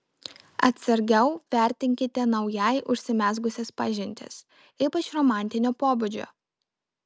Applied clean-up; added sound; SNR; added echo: none; none; none; none.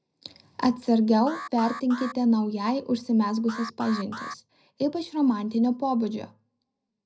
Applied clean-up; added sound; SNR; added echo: none; Alarm; 14 dB; reverberation time 0.4 s.